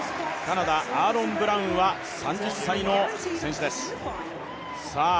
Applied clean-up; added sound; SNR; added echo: none; none; none; none.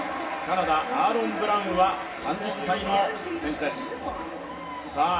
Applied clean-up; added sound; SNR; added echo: none; none; none; reverberation time 0.7 s.